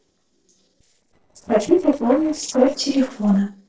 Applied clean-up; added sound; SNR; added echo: neural separator model SepFormer DNS4.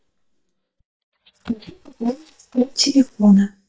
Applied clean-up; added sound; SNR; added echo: neural mask model DeepFilterNet 3.